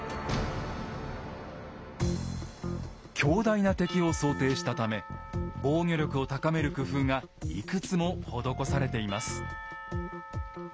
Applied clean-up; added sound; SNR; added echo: none; Church bell / Percussion; 16 dB; none.